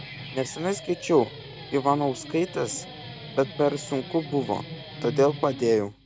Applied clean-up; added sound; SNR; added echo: none; Guitar; 13 dB; none.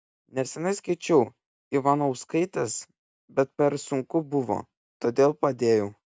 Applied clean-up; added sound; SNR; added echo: none; none; none; none.